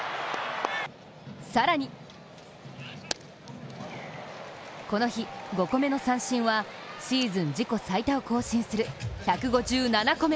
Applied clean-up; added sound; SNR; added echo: none; none; none; none.